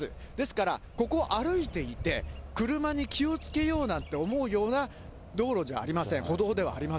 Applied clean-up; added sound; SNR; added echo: none; Bird vocalization, bird call, bird song + Alarm / Truck; 12 dB; none.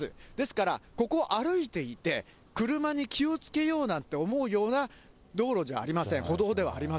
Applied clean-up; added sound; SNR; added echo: none; none; none; none.